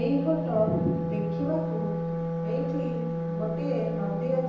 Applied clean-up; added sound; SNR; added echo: none; Wind instrument, woodwind instrument; 0 dB; reverberation time 0.9 s.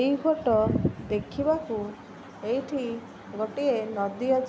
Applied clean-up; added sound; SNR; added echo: none; none; none; none.